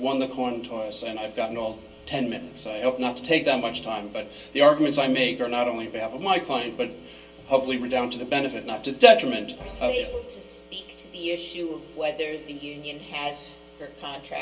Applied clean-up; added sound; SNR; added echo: none; none; none; reverberation time 0.2 s.